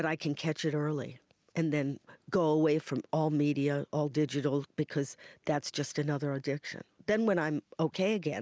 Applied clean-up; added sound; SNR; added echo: none; none; none; none.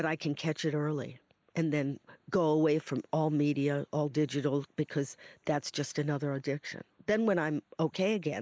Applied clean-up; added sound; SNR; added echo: neural mask model Resemble Enhance denoiser.